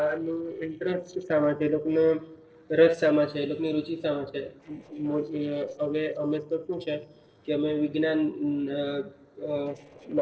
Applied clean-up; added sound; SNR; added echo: neural separator model SepFormer DNS4.